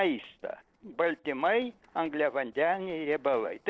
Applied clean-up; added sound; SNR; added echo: neural separator model SepFormer DNS4.